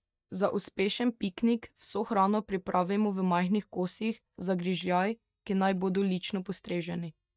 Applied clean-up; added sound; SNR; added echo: neural mask model DeepFilterNet 3.